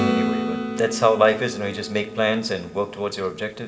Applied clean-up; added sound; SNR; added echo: none; Acoustic guitar / Strum; 5 dB; reverberation time 2.6 s.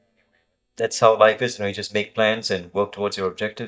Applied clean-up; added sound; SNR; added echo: neural mask model DeepFilterNet 3.